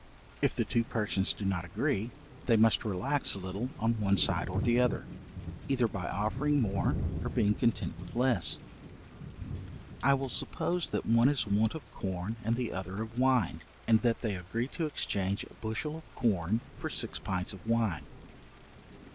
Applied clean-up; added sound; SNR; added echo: none; Thunder / Rain; 11 dB; none.